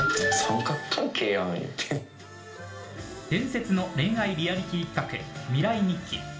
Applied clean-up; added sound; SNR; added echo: none; none; none; reverberation time 0.8 s.